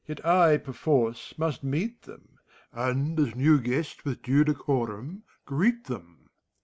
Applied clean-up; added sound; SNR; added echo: none; none; none; none.